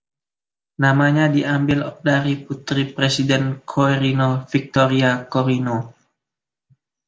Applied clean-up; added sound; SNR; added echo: none; none; none; none.